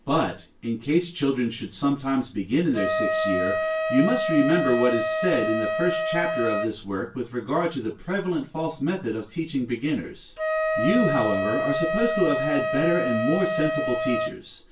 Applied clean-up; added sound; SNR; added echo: none; Wind instrument, woodwind instrument; 2 dB; reverberation time 0.2 s.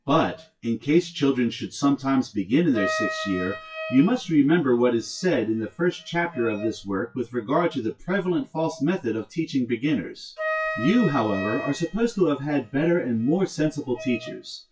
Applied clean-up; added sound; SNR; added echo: classical method WPE with log-MMSE.